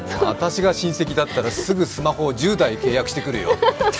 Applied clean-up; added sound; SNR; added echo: none; none; none; none.